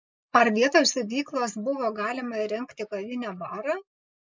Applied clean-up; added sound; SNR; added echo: neural mask model Resemble Enhance denoiser.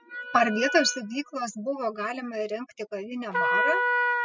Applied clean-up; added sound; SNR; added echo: classical method spectral subtraction.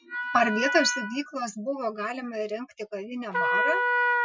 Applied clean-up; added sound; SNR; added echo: classical method Wiener filter.